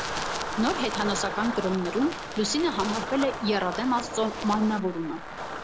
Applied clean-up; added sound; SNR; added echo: none; Wind; 6 dB; none.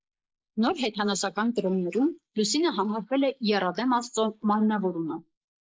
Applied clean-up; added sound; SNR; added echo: neural mask model Resemble Enhance denoiser.